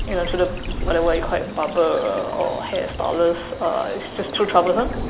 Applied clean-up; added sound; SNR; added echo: none; Stream / Bird vocalization, bird call, bird song; 8 dB; none.